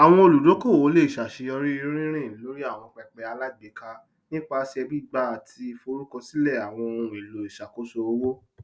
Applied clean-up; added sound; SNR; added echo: none; none; none; none.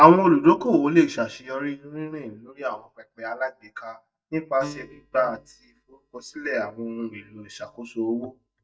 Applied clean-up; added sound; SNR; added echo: neural mask model DeepFilterNet 3.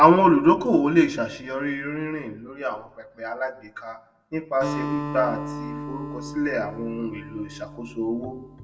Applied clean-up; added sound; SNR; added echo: none; Acoustic guitar; 12 dB; reverberation time 0.5 s.